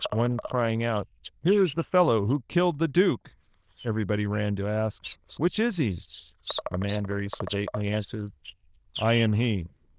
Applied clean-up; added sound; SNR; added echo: neural diffusion model UNIVERSE++.